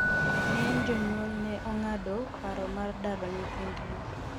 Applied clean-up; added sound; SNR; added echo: none; Keyboard (musical) + Train; -1 dB; none.